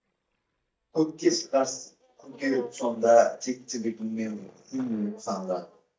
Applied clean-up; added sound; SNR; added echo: neural mask model DeepFilterNet 3.